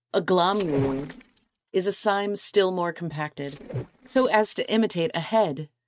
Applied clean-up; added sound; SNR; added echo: neural mask model RNNoise.